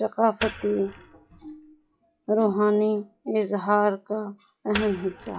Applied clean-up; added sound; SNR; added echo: classical method log-MMSE.